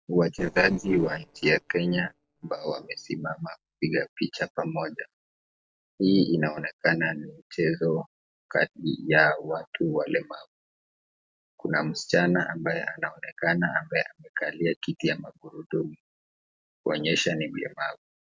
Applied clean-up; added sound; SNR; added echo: neural separator model SepFormer DNS4.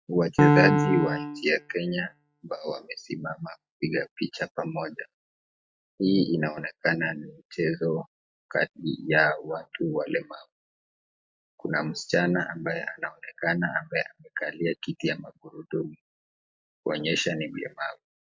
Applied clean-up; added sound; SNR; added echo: classical method log-MMSE.